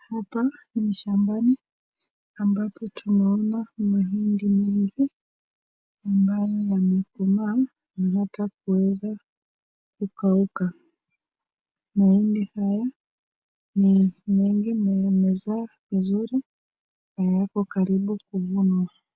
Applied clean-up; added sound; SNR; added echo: none; none; none; none.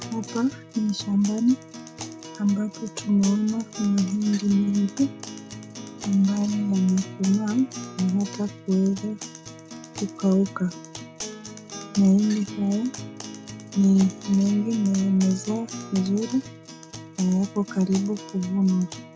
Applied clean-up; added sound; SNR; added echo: none; Acoustic guitar; 14 dB; none.